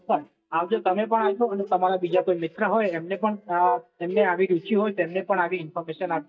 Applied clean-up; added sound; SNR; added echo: neural mask model DeepFilterNet 3.